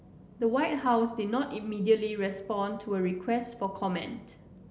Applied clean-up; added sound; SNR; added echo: none; none; none; none.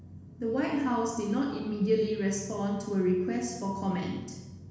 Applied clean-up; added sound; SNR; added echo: none; none; none; reverberation time 1.1 s.